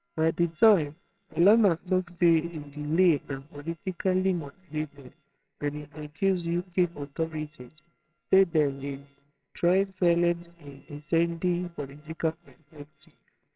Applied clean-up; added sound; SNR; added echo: neural separator model SepFormer WHAMR!.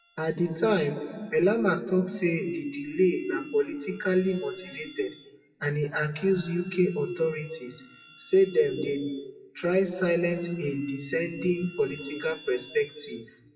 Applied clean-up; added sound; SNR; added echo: classical method WPE with log-MMSE.